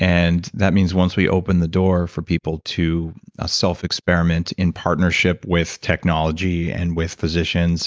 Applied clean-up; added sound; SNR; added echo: none; none; none; none.